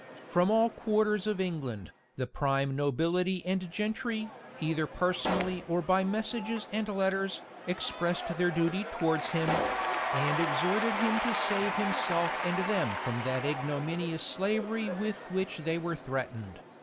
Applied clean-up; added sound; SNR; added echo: none; Explosion + Applause / Crowd / Cheering; 5 dB; none.